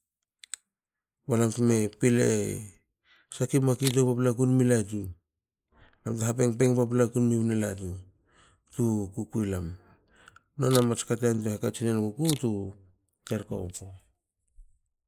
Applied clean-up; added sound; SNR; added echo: neural mask model Resemble Enhance denoiser.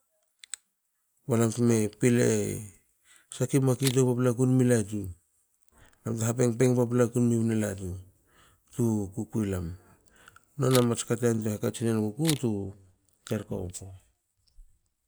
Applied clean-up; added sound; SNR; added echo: none; Camera; 11 dB; none.